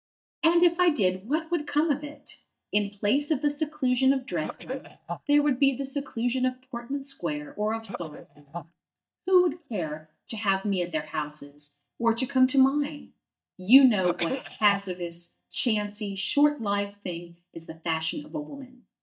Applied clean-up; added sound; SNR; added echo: neural mask model DeepFilterNet 3.